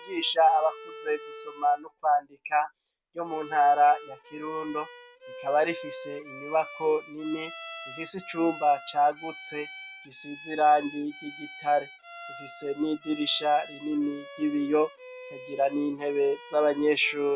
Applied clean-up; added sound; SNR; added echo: none; Bowed string instrument; 16 dB; none.